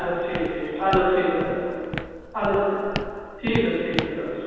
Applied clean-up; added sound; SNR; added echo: none; Walk, footsteps; 9 dB; reverberation time 2.1 s.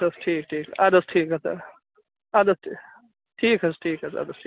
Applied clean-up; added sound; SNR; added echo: none; none; none; none.